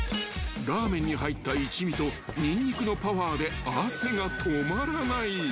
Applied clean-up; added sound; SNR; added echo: none; Knock / Wood; 16 dB; none.